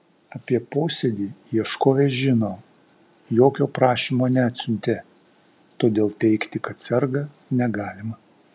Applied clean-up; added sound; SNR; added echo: none; none; none; none.